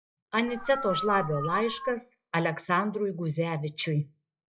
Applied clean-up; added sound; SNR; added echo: classical method log-MMSE.